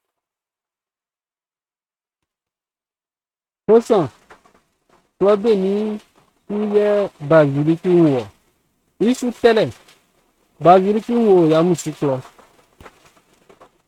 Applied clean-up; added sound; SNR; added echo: neural mask model RNNoise.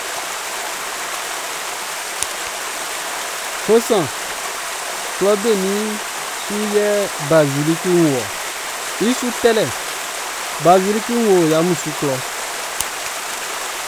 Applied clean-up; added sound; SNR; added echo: none; Stream; 5 dB; none.